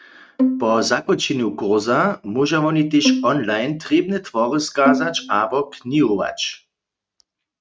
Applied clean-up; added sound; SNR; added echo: neural mask model RNNoise.